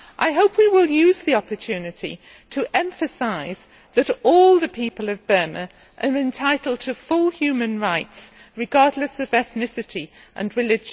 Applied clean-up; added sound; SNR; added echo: none; none; none; none.